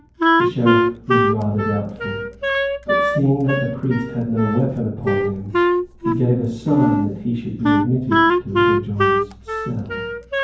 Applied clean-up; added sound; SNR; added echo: none; Wind instrument, woodwind instrument; -2 dB; reverberation time 0.9 s.